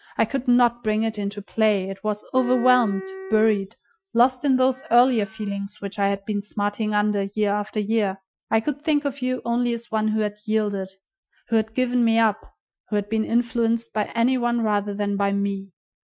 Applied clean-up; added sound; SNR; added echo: classical method Wiener filter.